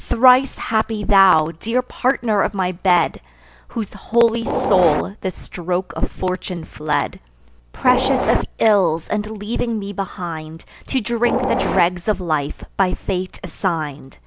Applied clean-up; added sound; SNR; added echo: none; Train; 1 dB; none.